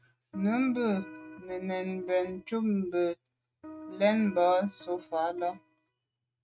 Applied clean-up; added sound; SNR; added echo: neural mask model RNNoise.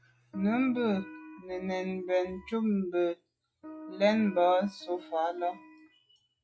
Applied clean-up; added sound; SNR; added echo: classical method log-MMSE.